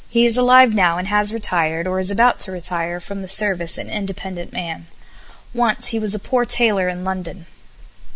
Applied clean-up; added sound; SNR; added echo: none; none; none; none.